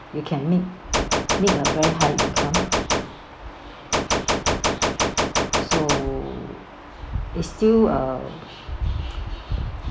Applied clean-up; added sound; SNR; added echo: none; Gunshot, gunfire; -3 dB; none.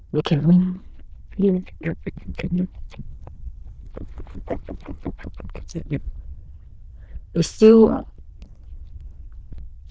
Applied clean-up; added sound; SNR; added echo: neural diffusion model UNIVERSE++.